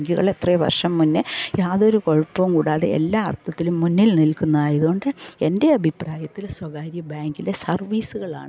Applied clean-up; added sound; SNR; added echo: none; none; none; none.